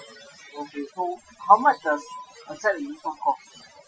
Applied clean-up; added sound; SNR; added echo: classical method Wiener filter.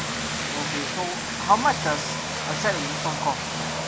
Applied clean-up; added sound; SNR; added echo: none; Vehicle; 1 dB; none.